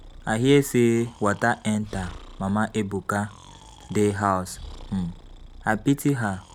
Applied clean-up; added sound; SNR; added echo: none; Breathing; 19 dB; none.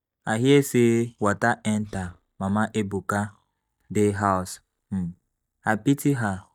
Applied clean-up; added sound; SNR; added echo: neural mask model DeepFilterNet 3.